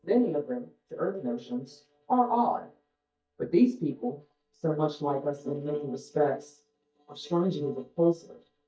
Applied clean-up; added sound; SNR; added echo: neural mask model DeepFilterNet 3.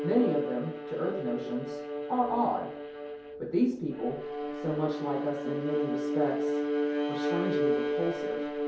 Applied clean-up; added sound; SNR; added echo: none; Bowed string instrument; 0 dB; reverberation time 0.6 s.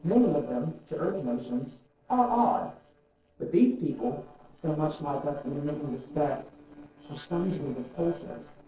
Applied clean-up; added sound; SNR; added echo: neural separator model SepFormer DNS4.